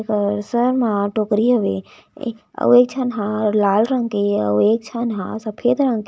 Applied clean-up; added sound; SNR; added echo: none; none; none; none.